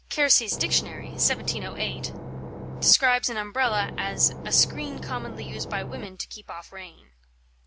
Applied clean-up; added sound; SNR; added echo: none; Engine / Boat, Water vehicle; 8 dB; none.